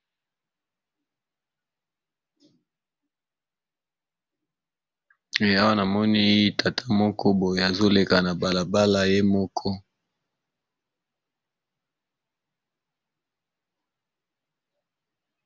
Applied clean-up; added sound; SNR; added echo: none; none; none; none.